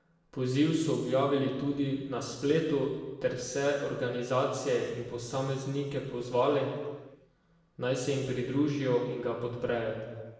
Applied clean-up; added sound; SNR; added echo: none; none; none; reverberation time 1.2 s.